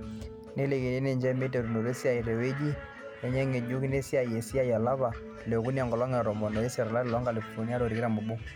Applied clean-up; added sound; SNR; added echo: none; none; none; none.